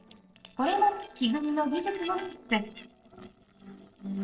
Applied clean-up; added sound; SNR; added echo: neural separator model SepFormer DNS4.